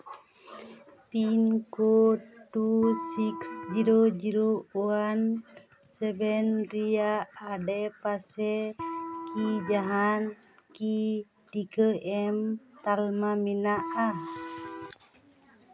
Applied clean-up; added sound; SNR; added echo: none; Electric guitar; 9 dB; none.